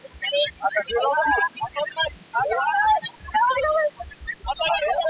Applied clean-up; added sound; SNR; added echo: classical method spectral subtraction.